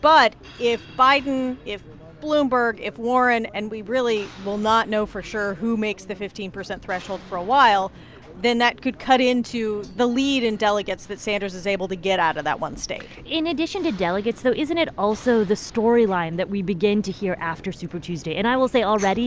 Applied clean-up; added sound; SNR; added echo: none; none; none; none.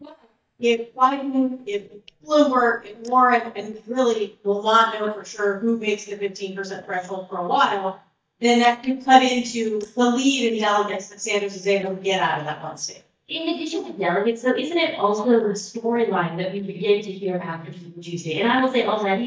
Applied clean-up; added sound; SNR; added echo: neural mask model DeepFilterNet 3.